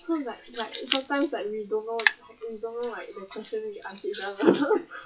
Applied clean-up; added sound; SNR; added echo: classical method WPE with log-MMSE.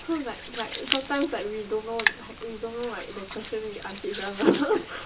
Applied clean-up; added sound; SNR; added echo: none; Hands; 6 dB; reverberation time 0.2 s.